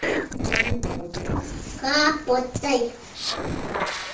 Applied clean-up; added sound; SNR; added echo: neural separator model SepFormer DNS4.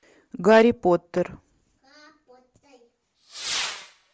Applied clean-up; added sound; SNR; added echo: none; Whoosh, swoosh, swish / Fireworks; 14 dB; none.